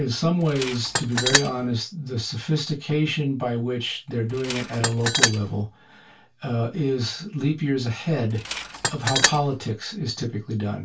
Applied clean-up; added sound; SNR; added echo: none; Tools; 0 dB; reverberation time 0.2 s.